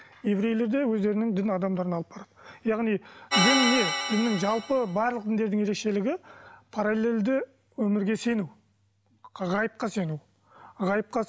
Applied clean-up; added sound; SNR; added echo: none; Organ; 1 dB; none.